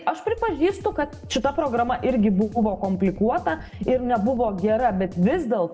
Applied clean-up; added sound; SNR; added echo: none; Drum kit; 16 dB; reverberation time 1.3 s.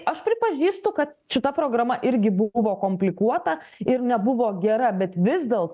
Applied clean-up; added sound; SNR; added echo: none; none; none; none.